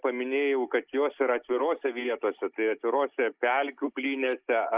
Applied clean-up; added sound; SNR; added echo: neural mask model Resemble Enhance denoiser.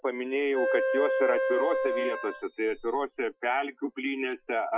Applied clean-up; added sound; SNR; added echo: classical method Wiener filter.